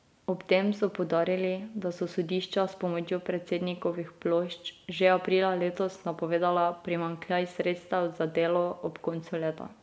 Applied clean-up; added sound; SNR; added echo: none; none; none; none.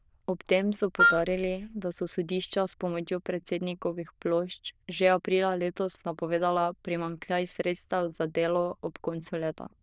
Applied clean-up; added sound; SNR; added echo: neural diffusion model UNIVERSE++.